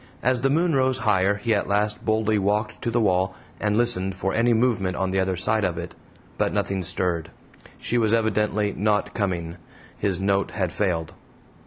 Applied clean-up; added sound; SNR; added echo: none; none; none; none.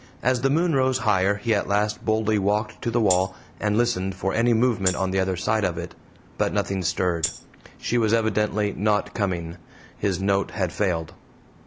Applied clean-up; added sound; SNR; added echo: none; Tambourine; 7 dB; none.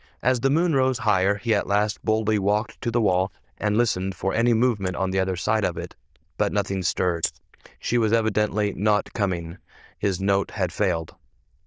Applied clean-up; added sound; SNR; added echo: neural diffusion model UNIVERSE++.